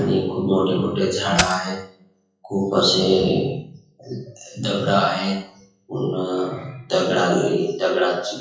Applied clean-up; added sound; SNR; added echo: classical method WPE with log-MMSE.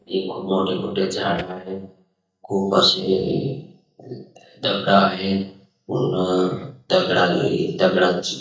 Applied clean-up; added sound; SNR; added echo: neural mask model DeepFilterNet 3.